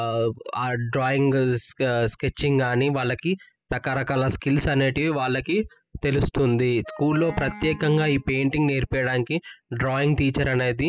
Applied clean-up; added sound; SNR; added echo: classical method spectral subtraction.